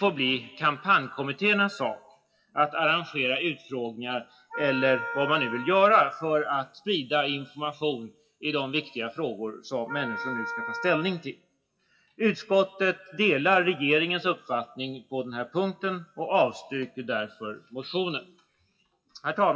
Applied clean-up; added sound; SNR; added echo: classical method WPE with log-MMSE.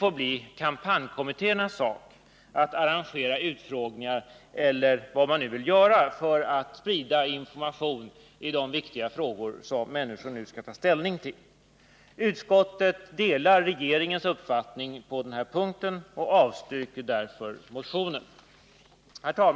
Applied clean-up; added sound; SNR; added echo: none; none; none; none.